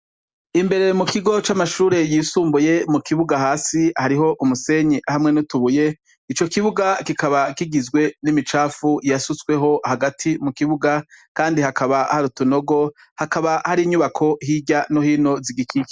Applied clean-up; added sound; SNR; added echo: none; none; none; none.